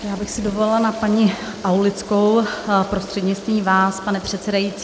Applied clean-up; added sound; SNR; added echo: none; Toilet flush; 16 dB; none.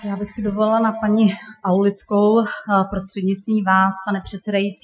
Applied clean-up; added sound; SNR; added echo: classical method Wiener filter.